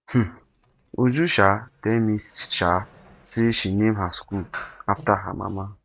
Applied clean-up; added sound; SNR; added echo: neural mask model RNNoise.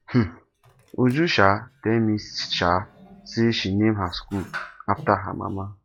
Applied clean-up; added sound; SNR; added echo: classical method log-MMSE.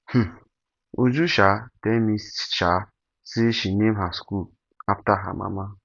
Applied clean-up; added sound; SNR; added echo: none; none; none; none.